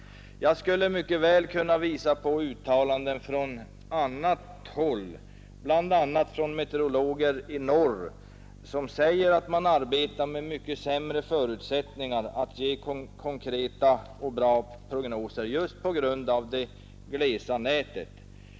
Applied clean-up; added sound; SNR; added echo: none; none; none; none.